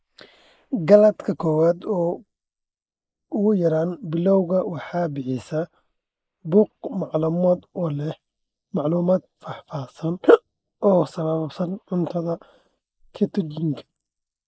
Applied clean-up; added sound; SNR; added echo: neural mask model Resemble Enhance denoiser.